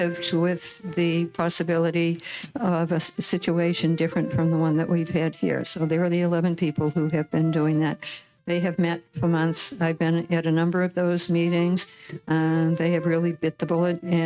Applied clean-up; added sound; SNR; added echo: neural mask model RNNoise.